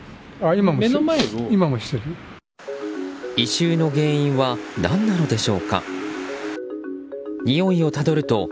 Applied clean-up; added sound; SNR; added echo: none; none; none; none.